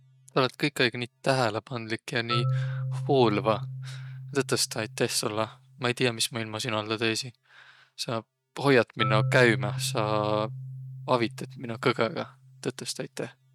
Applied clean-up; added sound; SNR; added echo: neural mask model RNNoise.